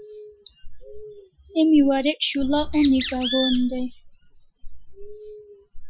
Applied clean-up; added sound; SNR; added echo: classical method Wiener filter.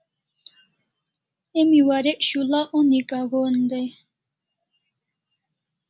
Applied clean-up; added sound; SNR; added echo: none; none; none; none.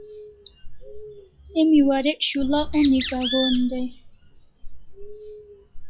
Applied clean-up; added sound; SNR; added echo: classical method log-MMSE.